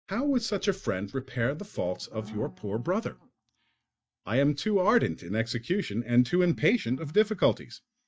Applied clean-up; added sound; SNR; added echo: neural mask model DeepFilterNet 3.